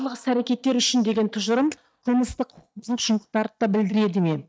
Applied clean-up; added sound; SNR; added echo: neural mask model DeepFilterNet 3.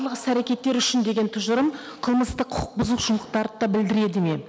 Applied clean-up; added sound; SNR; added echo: none; none; none; none.